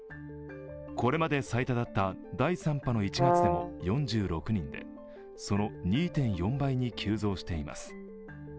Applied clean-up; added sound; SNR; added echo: none; Brass instrument; -2 dB; none.